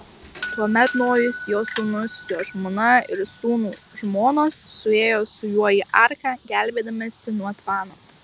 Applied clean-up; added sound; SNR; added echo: none; Doorbell; 16 dB; none.